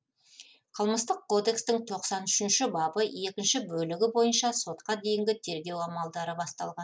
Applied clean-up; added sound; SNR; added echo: none; none; none; none.